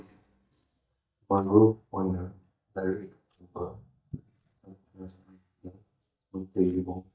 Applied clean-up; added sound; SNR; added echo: neural mask model DeepFilterNet 3.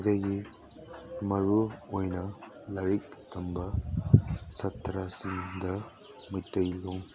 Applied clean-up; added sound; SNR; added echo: none; none; none; none.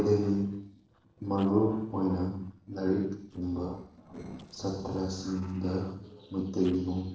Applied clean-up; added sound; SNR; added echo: neural separator model SepFormer DNS4.